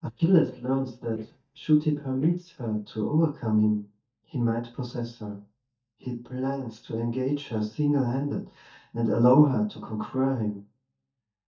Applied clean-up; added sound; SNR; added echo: neural mask model DeepFilterNet 3.